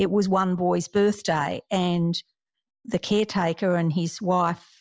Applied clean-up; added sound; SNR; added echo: none; none; none; none.